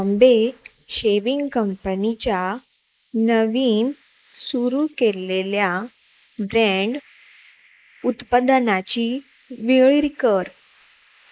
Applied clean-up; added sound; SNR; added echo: neural mask model Resemble Enhance denoiser.